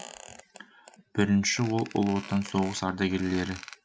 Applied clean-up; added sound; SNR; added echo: none; Squeak; 18 dB; none.